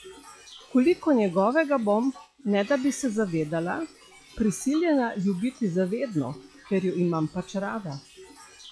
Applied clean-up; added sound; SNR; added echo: classical method log-MMSE.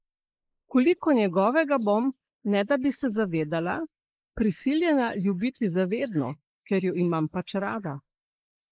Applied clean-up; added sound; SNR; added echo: neural mask model Resemble Enhance denoiser.